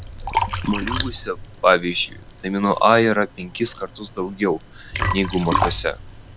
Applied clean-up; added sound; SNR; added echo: none; Liquid; 6 dB; none.